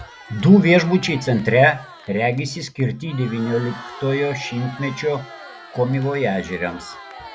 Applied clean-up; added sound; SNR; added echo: none; Crowd; 18 dB; none.